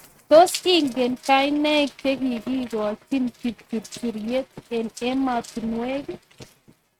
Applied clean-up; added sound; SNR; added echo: neural mask model RNNoise.